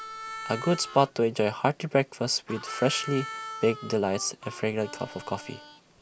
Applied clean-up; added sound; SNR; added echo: none; Harmonica; 13 dB; none.